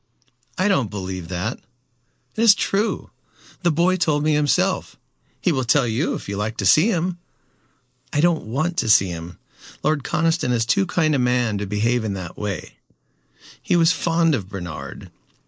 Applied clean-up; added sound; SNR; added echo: neural mask model Resemble Enhance denoiser.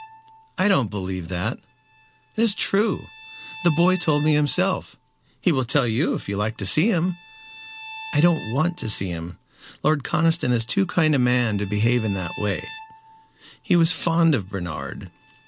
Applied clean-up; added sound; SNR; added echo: none; Bowed string instrument; 19 dB; none.